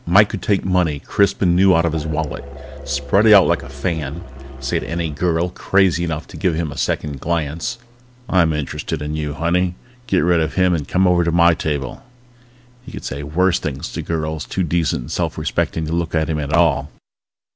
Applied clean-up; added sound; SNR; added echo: none; Musical instrument; 13 dB; none.